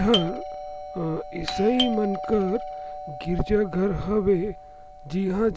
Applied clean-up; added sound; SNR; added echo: none; Doorbell; 8 dB; none.